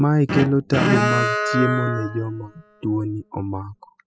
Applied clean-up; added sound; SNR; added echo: classical method spectral subtraction.